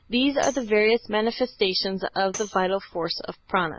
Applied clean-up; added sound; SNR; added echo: none; Tambourine; 19 dB; none.